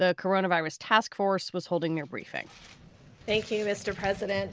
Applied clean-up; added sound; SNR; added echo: none; none; none; none.